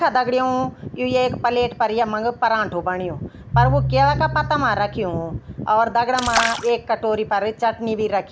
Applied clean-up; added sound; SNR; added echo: none; Piano + Splash, splatter; 6 dB; none.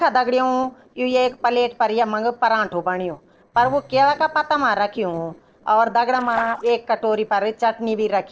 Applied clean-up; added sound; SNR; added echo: neural separator model SepFormer DNS4.